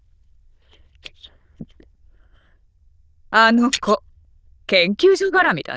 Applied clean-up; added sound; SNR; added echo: neural diffusion model UNIVERSE++.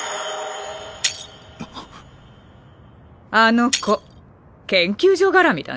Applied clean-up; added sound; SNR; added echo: none; Shatter; 12 dB; none.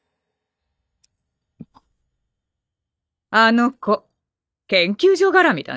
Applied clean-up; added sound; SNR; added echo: neural mask model DeepFilterNet 3.